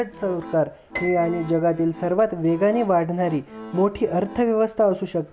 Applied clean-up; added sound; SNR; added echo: none; Piano + Accordion; 16 dB; none.